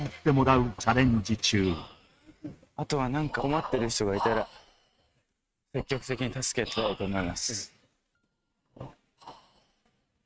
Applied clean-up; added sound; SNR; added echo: neural mask model RNNoise.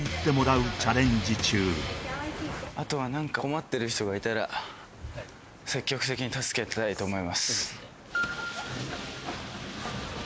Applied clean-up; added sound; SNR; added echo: none; none; none; none.